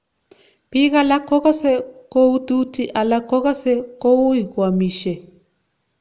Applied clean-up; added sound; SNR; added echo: none; none; none; none.